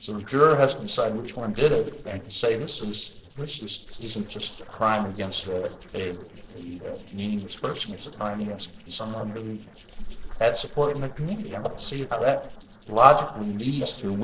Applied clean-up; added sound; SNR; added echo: neural separator model SepFormer DNS4.